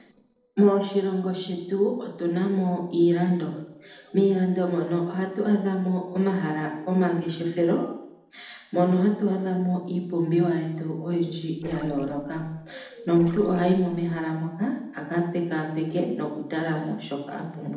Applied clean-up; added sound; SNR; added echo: neural separator model SepFormer DNS4.